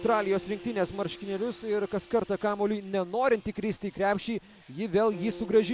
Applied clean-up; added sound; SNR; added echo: none; Acoustic guitar; 19 dB; none.